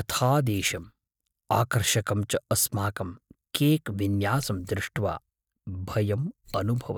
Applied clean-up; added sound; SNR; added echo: neural mask model DeepFilterNet 3.